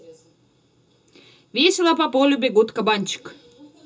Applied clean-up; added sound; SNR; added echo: none; none; none; reverberation time 0.2 s.